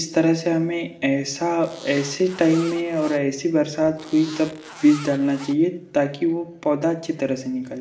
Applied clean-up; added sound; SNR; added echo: none; Zipper (clothing); 18 dB; reverberation time 1.1 s.